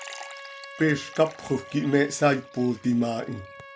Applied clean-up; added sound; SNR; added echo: none; Trumpet + Liquid; 17 dB; none.